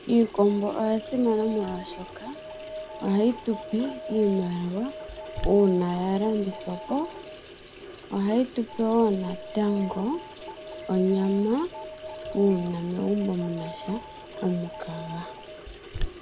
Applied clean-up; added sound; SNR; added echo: none; Alarm + Sink (filling or washing) / Water tap, faucet; 11 dB; none.